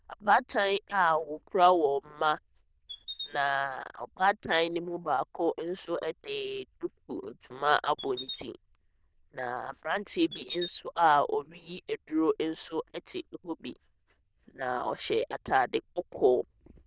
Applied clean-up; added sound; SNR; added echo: neural diffusion model UNIVERSE++.